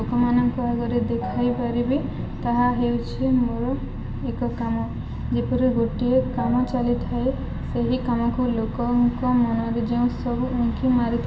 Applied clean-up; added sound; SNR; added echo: none; Gong; 16 dB; reverberation time 0.8 s.